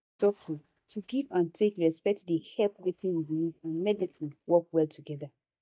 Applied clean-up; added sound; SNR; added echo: neural mask model DeepFilterNet 3.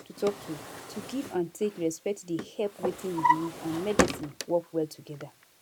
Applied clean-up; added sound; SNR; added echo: none; Drawer open or close; 1 dB; none.